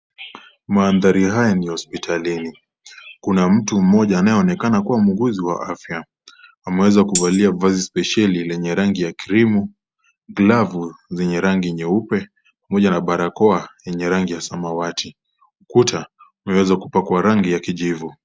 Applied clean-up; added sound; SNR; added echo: none; Tambourine; 10 dB; none.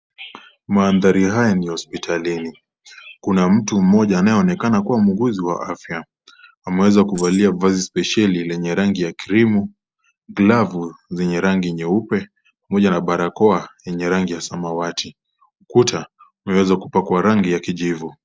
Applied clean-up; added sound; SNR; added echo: neural separator model SepFormer DNS4.